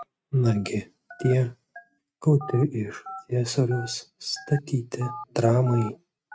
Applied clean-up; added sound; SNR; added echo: neural mask model RNNoise.